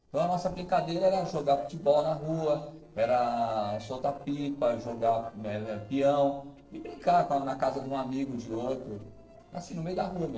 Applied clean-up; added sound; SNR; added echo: neural separator model SepFormer DNS4.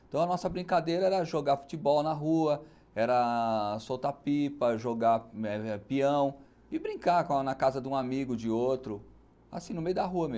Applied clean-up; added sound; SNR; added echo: none; none; none; none.